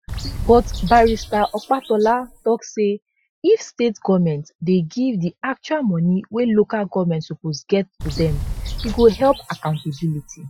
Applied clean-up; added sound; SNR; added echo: classical method Wiener filter.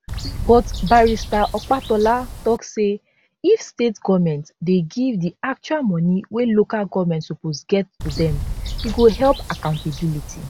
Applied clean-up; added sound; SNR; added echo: none; Bird; 8 dB; none.